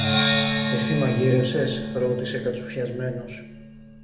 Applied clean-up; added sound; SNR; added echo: none; Percussion; -3 dB; reverberation time 0.8 s.